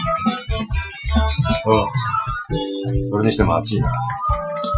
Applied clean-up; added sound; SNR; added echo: classical method Wiener filter.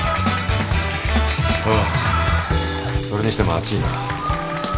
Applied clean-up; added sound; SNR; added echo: none; Meow + Applause; 8 dB; none.